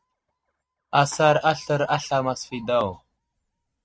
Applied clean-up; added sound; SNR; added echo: neural mask model RNNoise.